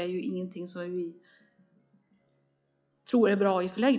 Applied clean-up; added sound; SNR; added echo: classical method log-MMSE.